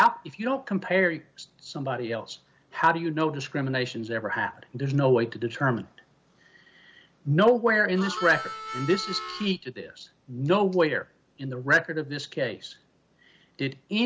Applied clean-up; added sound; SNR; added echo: none; Harmonica; 9 dB; none.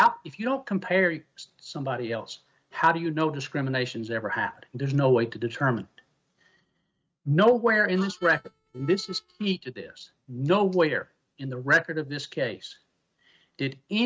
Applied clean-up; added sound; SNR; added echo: neural mask model RNNoise.